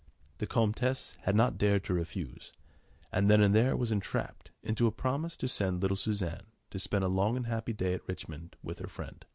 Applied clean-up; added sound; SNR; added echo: none; none; none; none.